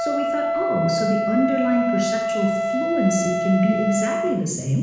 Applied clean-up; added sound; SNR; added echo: none; Wind instrument, woodwind instrument; 1 dB; reverberation time 1.1 s.